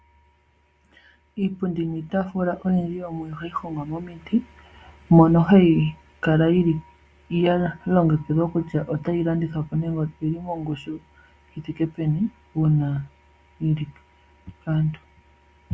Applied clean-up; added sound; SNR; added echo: none; none; none; none.